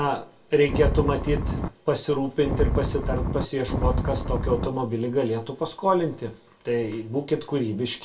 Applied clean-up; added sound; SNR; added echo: none; Wind; 0 dB; reverberation time 0.2 s.